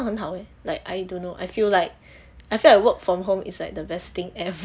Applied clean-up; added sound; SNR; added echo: none; none; none; none.